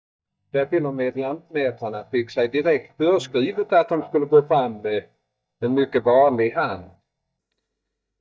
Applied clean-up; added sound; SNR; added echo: neural mask model DeepFilterNet 3.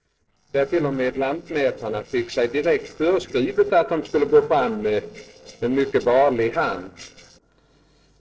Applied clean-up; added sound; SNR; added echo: neural separator model SepFormer DNS4.